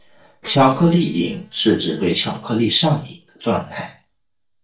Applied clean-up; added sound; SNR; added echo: neural mask model DeepFilterNet 3.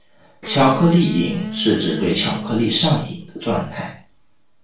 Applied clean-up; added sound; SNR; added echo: none; Electric guitar; 10 dB; reverberation time 0.4 s.